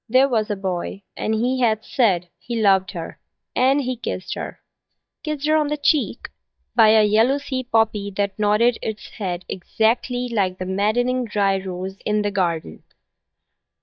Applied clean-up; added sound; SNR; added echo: neural mask model DeepFilterNet 3.